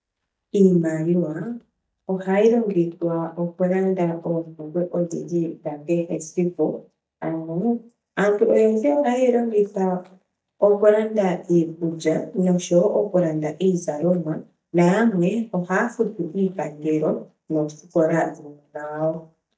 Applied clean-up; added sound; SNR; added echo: neural mask model DeepFilterNet 3.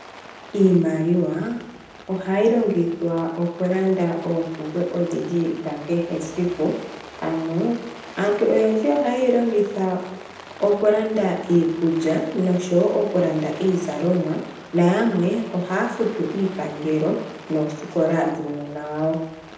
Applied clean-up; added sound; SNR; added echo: none; Rain; 19 dB; reverberation time 0.8 s.